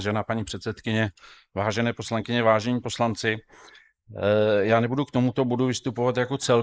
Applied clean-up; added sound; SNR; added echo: neural mask model Resemble Enhance denoiser.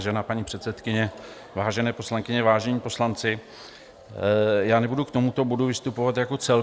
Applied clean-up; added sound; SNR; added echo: none; none; none; none.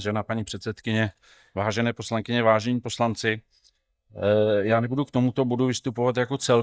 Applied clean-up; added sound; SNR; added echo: neural mask model DeepFilterNet 3.